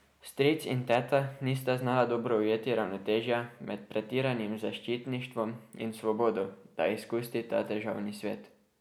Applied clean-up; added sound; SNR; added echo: none; none; none; none.